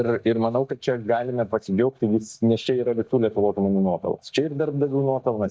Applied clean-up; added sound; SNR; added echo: neural mask model DeepFilterNet 3.